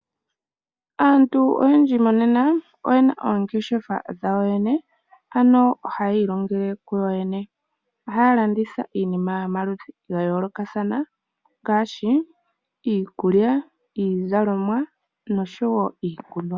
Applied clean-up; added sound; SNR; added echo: none; none; none; none.